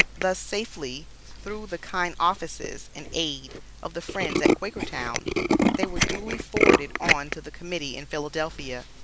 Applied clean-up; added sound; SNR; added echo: none; Tools; -4 dB; none.